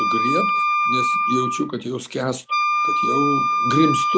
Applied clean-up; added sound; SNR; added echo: none; Wind instrument, woodwind instrument; -4 dB; none.